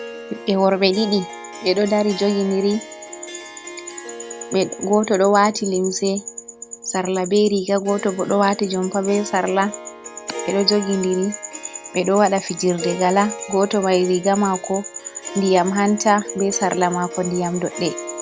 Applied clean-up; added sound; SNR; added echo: none; Harp; 15 dB; none.